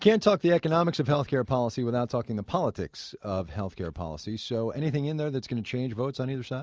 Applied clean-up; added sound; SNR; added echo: none; none; none; none.